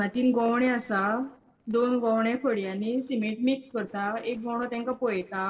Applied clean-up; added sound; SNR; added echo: neural separator model SepFormer DNS4.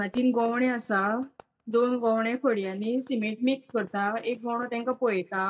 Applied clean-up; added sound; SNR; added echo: neural mask model DeepFilterNet 3.